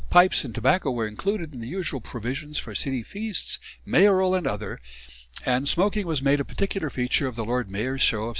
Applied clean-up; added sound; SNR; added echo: none; none; none; none.